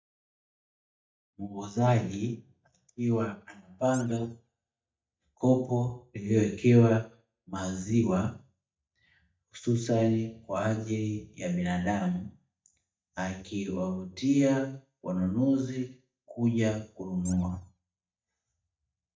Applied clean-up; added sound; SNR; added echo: neural mask model DeepFilterNet 3.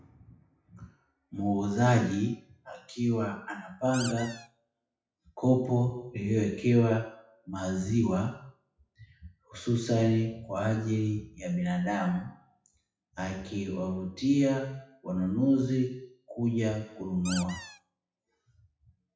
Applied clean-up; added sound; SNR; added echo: classical method WPE with log-MMSE.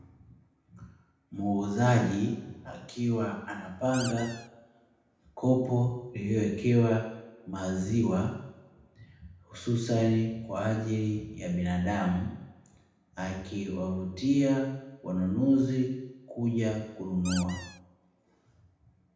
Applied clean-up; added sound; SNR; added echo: none; Squeak; 12 dB; reverberation time 0.8 s.